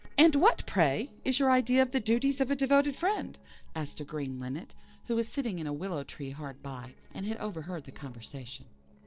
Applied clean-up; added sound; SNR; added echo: neural separator model SepFormer DNS4.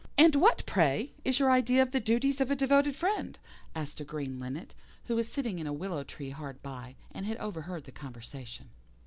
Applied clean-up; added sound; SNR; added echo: none; none; none; none.